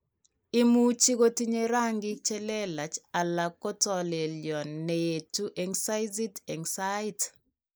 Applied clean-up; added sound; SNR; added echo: neural mask model Resemble Enhance denoiser.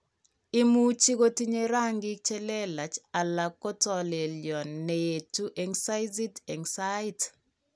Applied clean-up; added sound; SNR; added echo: none; none; none; none.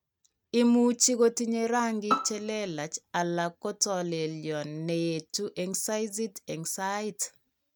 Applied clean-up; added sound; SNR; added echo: neural mask model RNNoise.